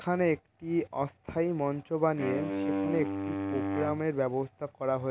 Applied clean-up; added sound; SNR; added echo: none; Wind instrument, woodwind instrument; 3 dB; none.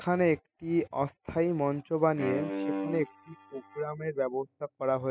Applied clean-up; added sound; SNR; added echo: classical method spectral subtraction.